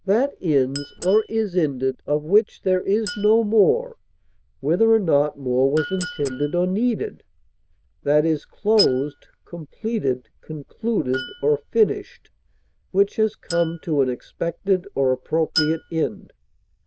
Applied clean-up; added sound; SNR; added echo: neural diffusion model UNIVERSE++.